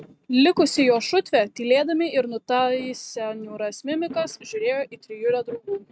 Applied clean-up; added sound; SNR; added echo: neural mask model RNNoise.